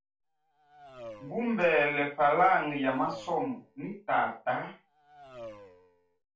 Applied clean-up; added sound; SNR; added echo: none; Race car, auto racing; 19 dB; reverberation time 0.3 s.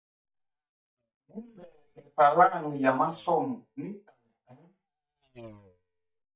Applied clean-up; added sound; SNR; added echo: neural mask model DeepFilterNet 3.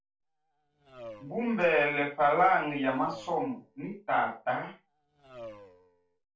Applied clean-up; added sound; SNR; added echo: neural separator model SepFormer DNS4.